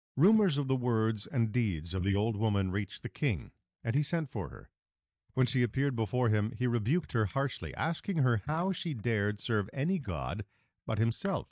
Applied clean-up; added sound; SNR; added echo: neural mask model DeepFilterNet 3.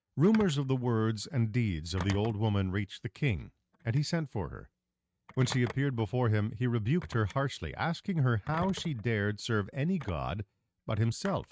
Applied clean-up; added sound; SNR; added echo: neural mask model RNNoise.